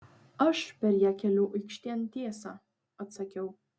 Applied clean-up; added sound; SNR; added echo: none; none; none; none.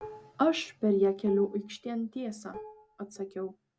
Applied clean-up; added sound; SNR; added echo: none; Dishes, pots, and pans; 19 dB; none.